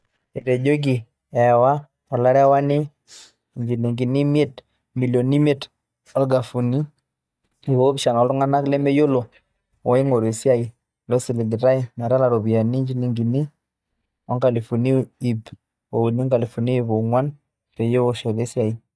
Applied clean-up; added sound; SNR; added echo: neural mask model DeepFilterNet 3.